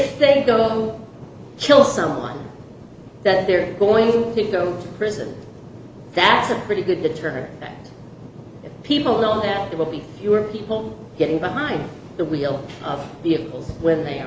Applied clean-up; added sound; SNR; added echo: none; none; none; none.